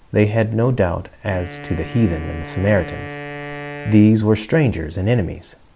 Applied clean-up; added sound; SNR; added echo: none; Wind instrument, woodwind instrument; 16 dB; none.